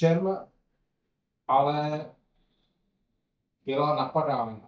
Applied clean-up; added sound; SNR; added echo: neural mask model DeepFilterNet 3.